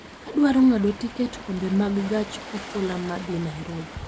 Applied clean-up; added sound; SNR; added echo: none; Waves, surf; 14 dB; none.